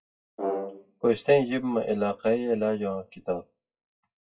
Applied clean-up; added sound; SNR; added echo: classical method WPE with log-MMSE.